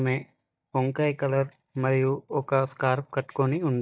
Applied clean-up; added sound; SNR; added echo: neural mask model DeepFilterNet 3.